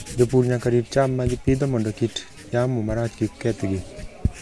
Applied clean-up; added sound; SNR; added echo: none; Writing; 11 dB; none.